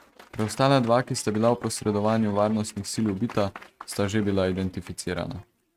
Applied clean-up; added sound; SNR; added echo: neural mask model RNNoise.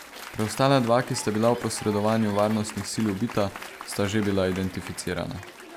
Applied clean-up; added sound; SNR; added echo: none; Applause; 15 dB; none.